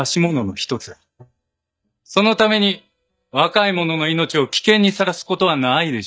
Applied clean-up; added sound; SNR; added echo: neural mask model DeepFilterNet 3.